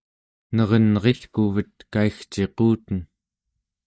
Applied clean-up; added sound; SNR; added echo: neural mask model DeepFilterNet 3.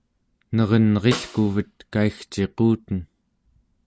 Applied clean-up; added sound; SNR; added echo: none; Snare drum; 14 dB; none.